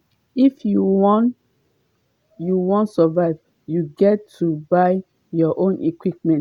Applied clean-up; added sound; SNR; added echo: none; none; none; none.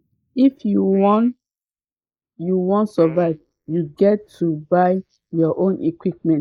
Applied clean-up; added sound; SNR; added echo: neural mask model Resemble Enhance denoiser.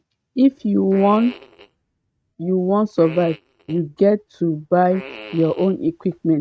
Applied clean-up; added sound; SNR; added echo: neural mask model RNNoise.